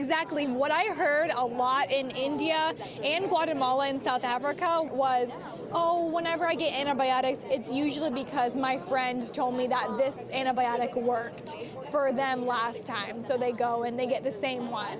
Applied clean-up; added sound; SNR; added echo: none; none; none; none.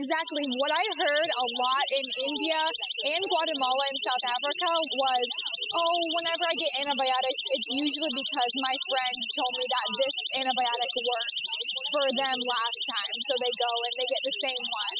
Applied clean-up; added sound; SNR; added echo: classical method spectral subtraction.